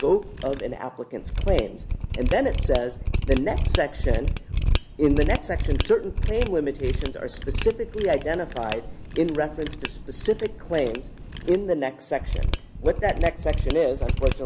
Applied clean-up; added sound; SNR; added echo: none; Mechanisms; 0 dB; none.